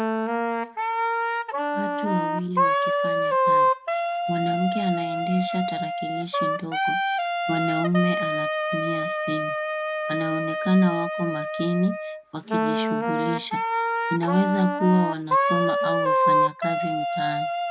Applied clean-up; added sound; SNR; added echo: none; Wind instrument, woodwind instrument; -3 dB; none.